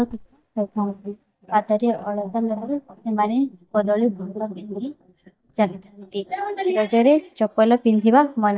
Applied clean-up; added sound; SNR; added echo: neural mask model DeepFilterNet 3.